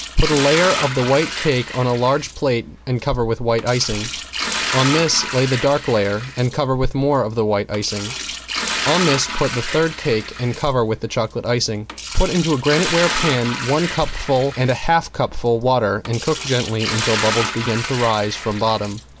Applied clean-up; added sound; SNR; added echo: none; Liquid; 8 dB; none.